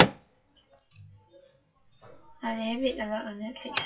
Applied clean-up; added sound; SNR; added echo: classical method WPE with log-MMSE.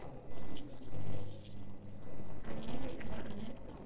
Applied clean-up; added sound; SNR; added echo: neural separator model SepFormer DNS4.